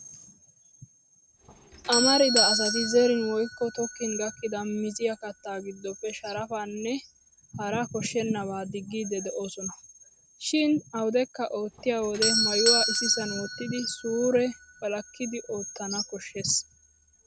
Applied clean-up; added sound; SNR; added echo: none; Doorbell; 4 dB; none.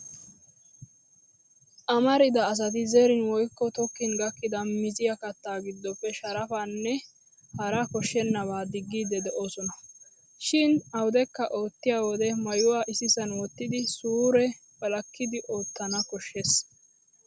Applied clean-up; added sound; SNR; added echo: none; none; none; none.